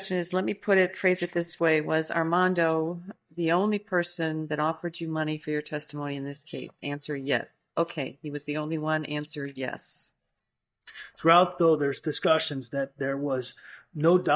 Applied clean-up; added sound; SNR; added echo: neural mask model DeepFilterNet 3.